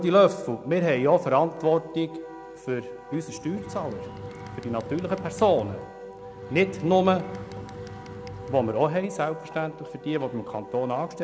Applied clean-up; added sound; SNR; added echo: none; Bird + Wind instrument, woodwind instrument; 13 dB; none.